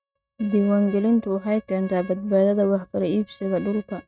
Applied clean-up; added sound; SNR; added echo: neural mask model RNNoise.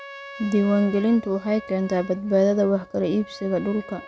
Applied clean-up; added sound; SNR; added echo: none; Trumpet; 18 dB; none.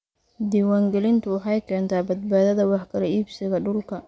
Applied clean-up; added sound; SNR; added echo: none; none; none; none.